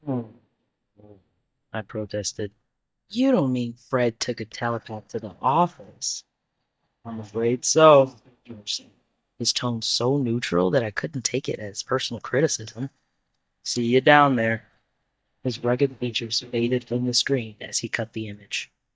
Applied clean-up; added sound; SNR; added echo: neural mask model DeepFilterNet 3.